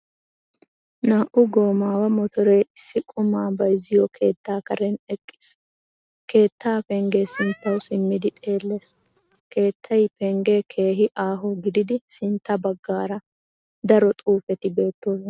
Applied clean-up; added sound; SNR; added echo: neural mask model RNNoise.